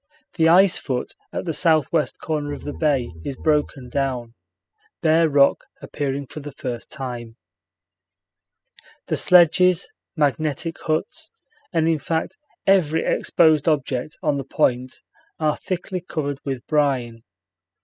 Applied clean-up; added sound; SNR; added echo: classical method spectral subtraction.